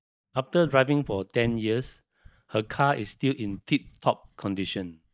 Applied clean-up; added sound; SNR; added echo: neural mask model DeepFilterNet 3.